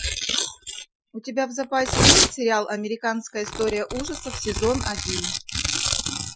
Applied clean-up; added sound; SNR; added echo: classical method Wiener filter.